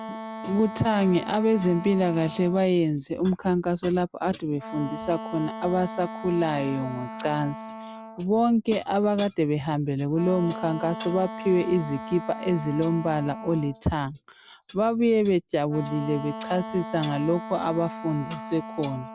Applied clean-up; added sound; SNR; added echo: none; Wind instrument, woodwind instrument; 13 dB; none.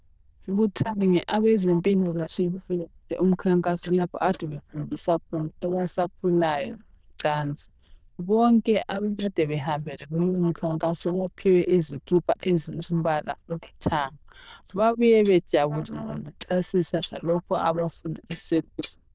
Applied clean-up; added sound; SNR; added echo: neural diffusion model UNIVERSE++.